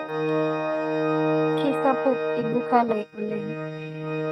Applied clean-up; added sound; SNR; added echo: neural mask model RNNoise.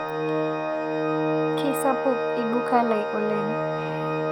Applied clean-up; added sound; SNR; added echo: none; Organ; -3 dB; none.